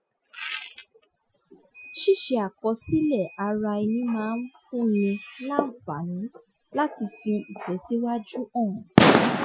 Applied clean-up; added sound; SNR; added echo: classical method Wiener filter.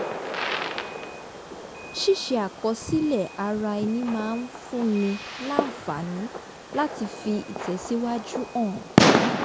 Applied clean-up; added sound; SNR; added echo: none; Fireworks; 0 dB; none.